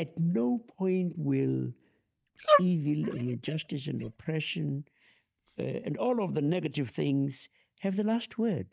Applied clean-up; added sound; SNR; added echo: neural mask model DeepFilterNet 3.